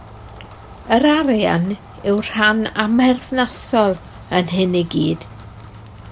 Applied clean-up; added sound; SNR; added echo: none; Rain; 20 dB; none.